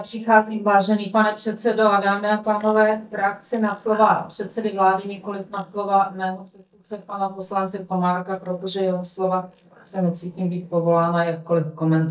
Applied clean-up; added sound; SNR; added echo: neural mask model DeepFilterNet 3.